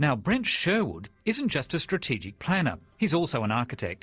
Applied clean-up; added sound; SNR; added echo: neural separator model SepFormer DNS4.